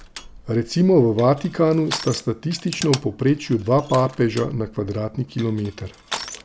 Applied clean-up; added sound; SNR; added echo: none; Crushing; 15 dB; none.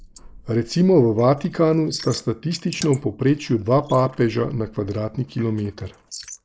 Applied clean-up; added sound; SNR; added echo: neural mask model Resemble Enhance denoiser.